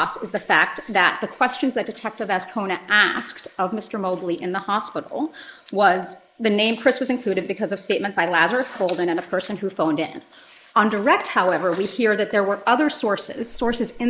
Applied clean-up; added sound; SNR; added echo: neural mask model Resemble Enhance denoiser.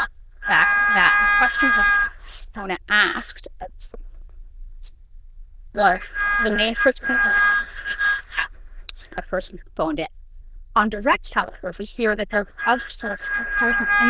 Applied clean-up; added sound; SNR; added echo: neural diffusion model UNIVERSE++.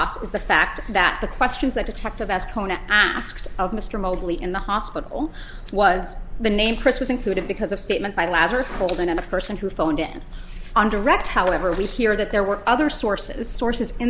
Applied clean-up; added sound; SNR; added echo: none; none; none; none.